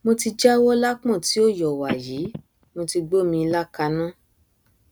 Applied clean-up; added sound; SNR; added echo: none; Telephone; 13 dB; none.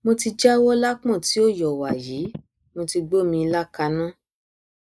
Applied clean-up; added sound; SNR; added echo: neural mask model Resemble Enhance denoiser.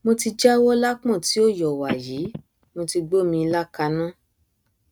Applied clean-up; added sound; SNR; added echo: neural mask model RNNoise.